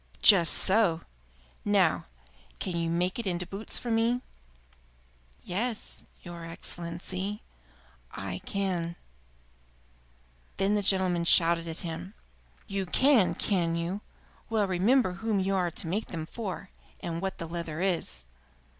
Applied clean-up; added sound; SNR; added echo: none; none; none; none.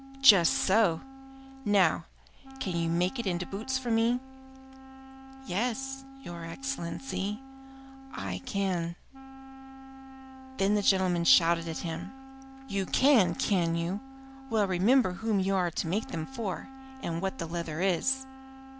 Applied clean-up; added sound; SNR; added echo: none; Wind instrument, woodwind instrument; 16 dB; none.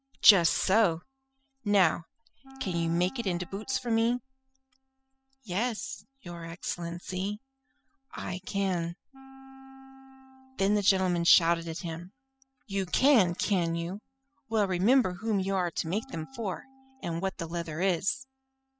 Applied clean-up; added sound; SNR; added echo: classical method spectral subtraction.